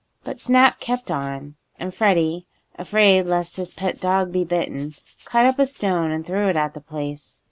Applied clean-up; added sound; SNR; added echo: none; Rattle (instrument); 18 dB; none.